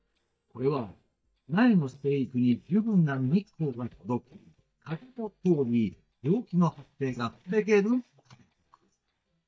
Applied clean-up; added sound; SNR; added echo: neural mask model DeepFilterNet 3.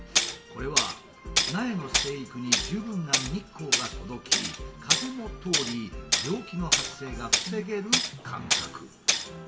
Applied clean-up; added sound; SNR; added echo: none; Tools; -5 dB; reverberation time 0.7 s.